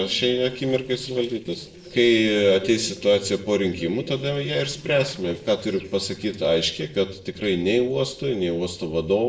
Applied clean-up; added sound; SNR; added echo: neural separator model SepFormer DNS4.